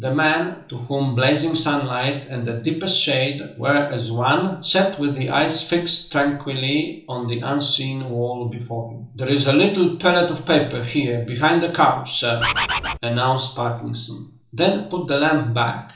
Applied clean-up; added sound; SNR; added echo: none; Bird; 1 dB; reverberation time 1.2 s.